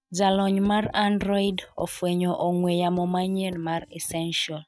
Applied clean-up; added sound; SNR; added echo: neural mask model DeepFilterNet 3.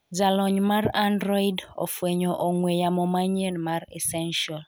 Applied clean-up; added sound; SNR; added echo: none; none; none; none.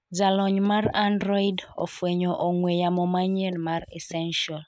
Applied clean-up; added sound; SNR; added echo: neural mask model Resemble Enhance denoiser.